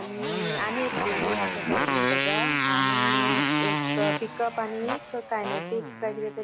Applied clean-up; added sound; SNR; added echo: none; Motorcycle; -5 dB; none.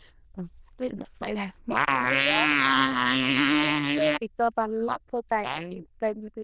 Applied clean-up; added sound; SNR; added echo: neural diffusion model UNIVERSE++.